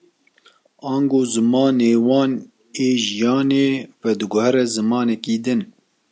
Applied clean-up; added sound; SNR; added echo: none; none; none; none.